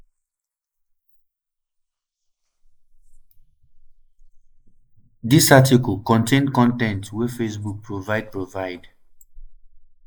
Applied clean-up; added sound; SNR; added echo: neural mask model Resemble Enhance denoiser.